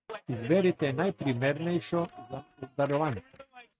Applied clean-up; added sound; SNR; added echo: neural mask model RNNoise.